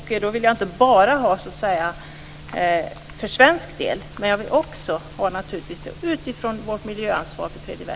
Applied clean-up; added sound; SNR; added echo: none; none; none; none.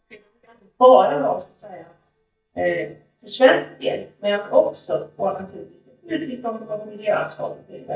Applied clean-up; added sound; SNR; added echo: neural mask model DeepFilterNet 3.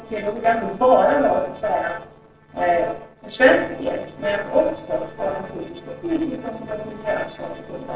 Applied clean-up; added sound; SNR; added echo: neural separator model SepFormer DNS4.